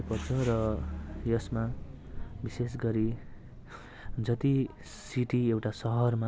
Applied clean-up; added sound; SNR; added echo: none; none; none; none.